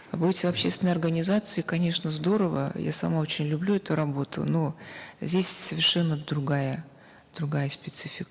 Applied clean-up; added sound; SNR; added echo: none; none; none; none.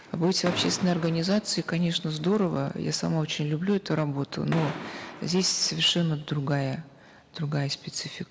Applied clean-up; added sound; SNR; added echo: none; Fireworks; 14 dB; none.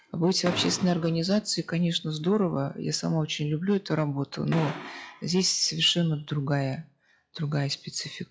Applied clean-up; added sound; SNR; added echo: classical method log-MMSE.